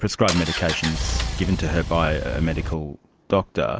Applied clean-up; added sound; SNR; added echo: none; Engine; 3 dB; none.